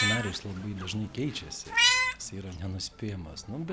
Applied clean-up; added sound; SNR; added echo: none; Meow; -3 dB; none.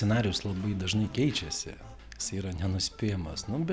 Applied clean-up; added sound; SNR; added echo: none; none; none; none.